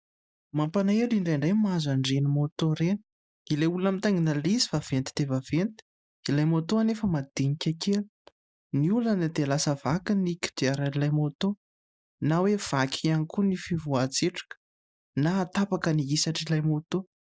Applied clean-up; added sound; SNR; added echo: neural mask model DeepFilterNet 3.